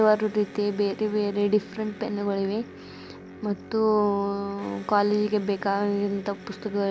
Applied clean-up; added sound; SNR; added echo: none; Electric guitar; 17 dB; none.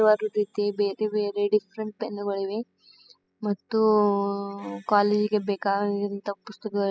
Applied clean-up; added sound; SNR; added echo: classical method spectral subtraction.